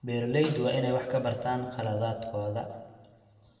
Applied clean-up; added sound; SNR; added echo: none; Snare drum; 18 dB; reverberation time 1.5 s.